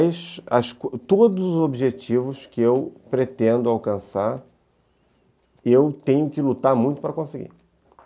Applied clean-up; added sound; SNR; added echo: none; none; none; none.